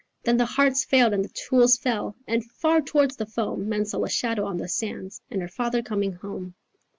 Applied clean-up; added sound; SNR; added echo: none; none; none; none.